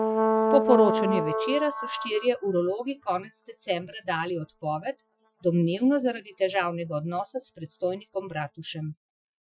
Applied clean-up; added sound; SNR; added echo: classical method Wiener filter.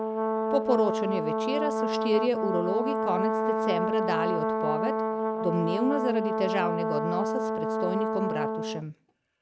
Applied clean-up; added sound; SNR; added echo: none; Brass instrument; -2 dB; none.